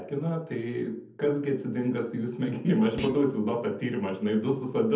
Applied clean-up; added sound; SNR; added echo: none; Thump, thud; 16 dB; reverberation time 0.7 s.